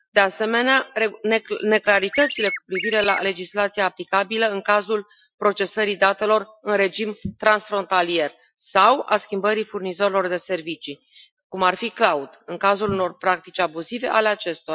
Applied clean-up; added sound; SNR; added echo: classical method Wiener filter.